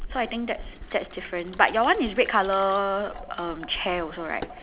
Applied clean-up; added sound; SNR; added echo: none; Sink (filling or washing); 15 dB; none.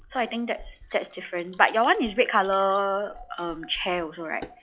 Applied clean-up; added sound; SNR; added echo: classical method log-MMSE.